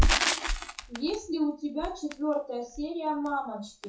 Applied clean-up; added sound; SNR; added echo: classical method WPE with log-MMSE.